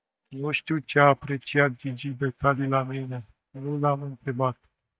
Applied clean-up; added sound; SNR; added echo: neural mask model DeepFilterNet 3.